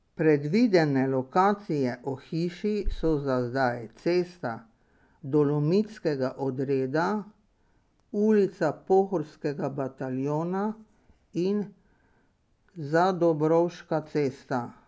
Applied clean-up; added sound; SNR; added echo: none; none; none; none.